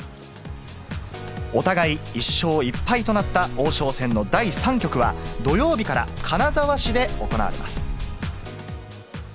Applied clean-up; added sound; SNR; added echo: none; none; none; none.